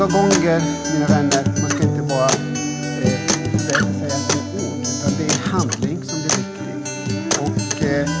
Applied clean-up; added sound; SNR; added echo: none; Acoustic guitar; -3 dB; none.